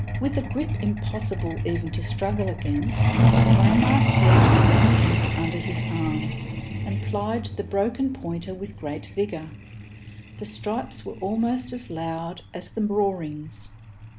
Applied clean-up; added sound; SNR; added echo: none; Truck; -5 dB; none.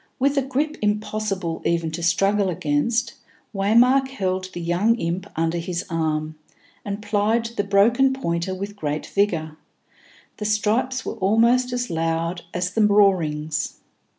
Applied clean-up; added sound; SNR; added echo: none; none; none; none.